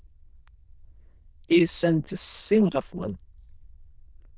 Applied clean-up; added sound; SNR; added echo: neural diffusion model UNIVERSE++.